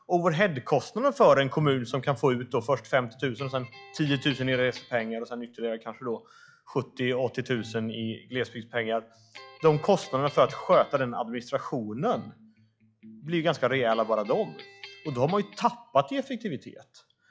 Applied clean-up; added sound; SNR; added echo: classical method log-MMSE.